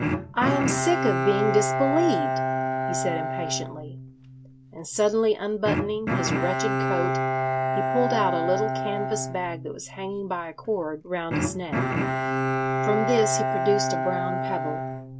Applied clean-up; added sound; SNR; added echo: none; Bowed string instrument; 0 dB; none.